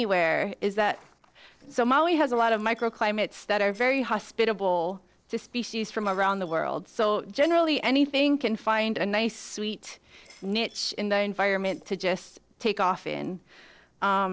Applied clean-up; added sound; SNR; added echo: neural separator model SepFormer DNS4.